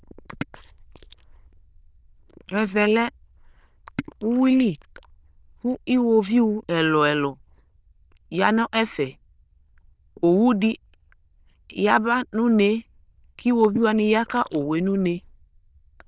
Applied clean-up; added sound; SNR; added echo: neural diffusion model UNIVERSE++.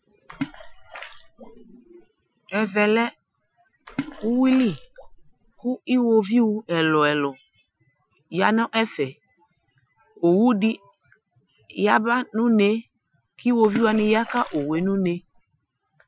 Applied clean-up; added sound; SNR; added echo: classical method Wiener filter.